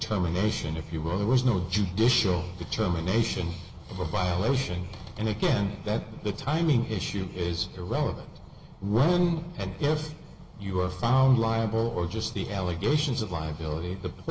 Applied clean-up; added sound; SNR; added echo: none; none; none; reverberation time 2.4 s.